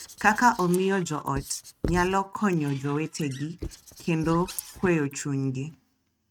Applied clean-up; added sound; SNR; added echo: neural mask model RNNoise.